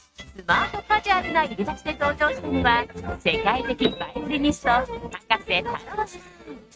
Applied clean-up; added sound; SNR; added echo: neural mask model RNNoise.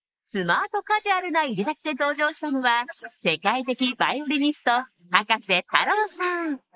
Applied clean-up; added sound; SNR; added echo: neural mask model Resemble Enhance denoiser.